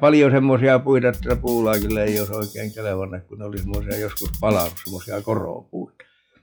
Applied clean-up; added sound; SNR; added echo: classical method log-MMSE.